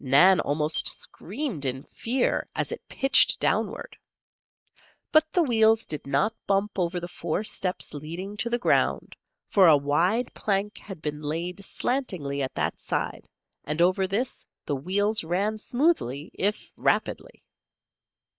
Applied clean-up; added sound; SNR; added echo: neural mask model DeepFilterNet 3.